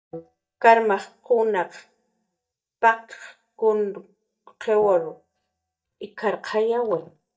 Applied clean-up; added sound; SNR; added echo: neural mask model DeepFilterNet 3.